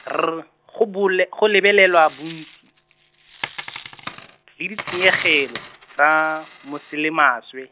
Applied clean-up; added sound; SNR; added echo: none; Coin (dropping); 16 dB; none.